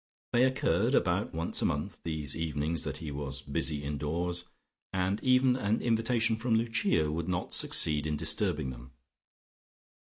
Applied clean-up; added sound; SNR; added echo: none; none; none; none.